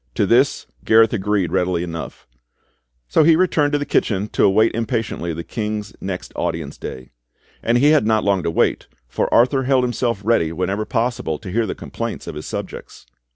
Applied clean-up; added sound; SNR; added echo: none; none; none; none.